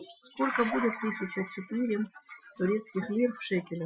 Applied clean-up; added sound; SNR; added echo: classical method Wiener filter.